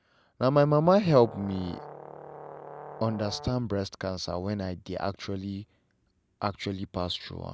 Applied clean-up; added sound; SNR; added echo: none; Brass instrument; 16 dB; none.